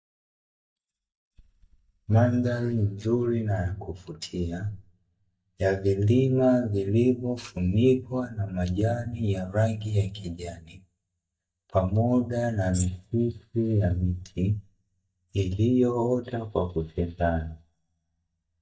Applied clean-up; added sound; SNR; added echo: neural mask model DeepFilterNet 3.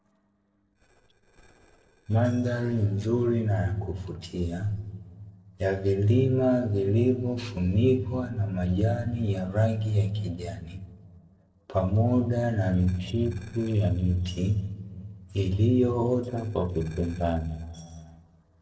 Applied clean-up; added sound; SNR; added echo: neural separator model SepFormer DNS4.